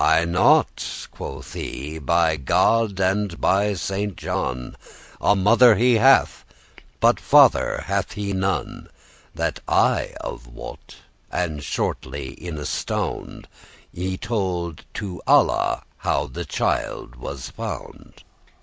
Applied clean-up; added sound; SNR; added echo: none; none; none; none.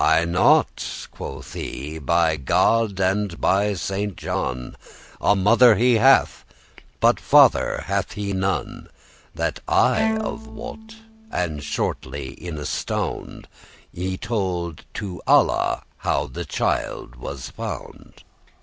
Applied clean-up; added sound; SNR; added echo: none; Bowed string instrument; 9 dB; none.